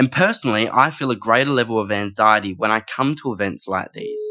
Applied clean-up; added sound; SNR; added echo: classical method Wiener filter.